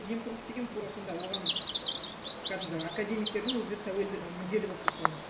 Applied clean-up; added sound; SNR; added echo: none; Bird vocalization, bird call, bird song; -4 dB; reverberation time 0.9 s.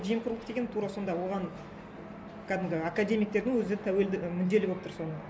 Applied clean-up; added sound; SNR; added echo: none; none; none; none.